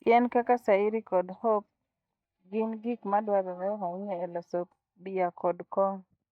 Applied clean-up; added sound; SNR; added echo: neural mask model DeepFilterNet 3.